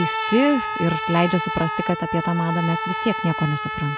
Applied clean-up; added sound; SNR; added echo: none; Trumpet + Wind instrument, woodwind instrument; 4 dB; none.